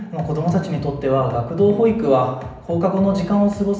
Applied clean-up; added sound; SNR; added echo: none; none; none; reverberation time 0.8 s.